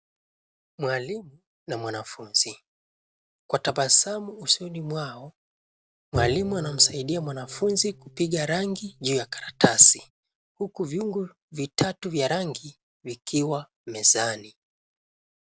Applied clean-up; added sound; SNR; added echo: none; Bowed string instrument; 12 dB; none.